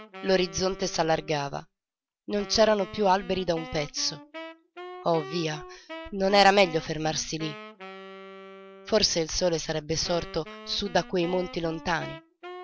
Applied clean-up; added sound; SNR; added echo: none; Wind instrument, woodwind instrument; 16 dB; none.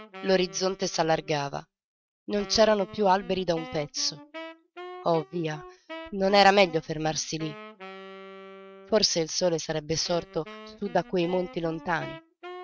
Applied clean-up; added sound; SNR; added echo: neural mask model RNNoise.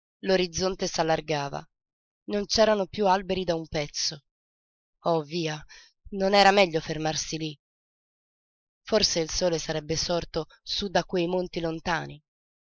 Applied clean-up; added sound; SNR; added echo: neural mask model Resemble Enhance denoiser.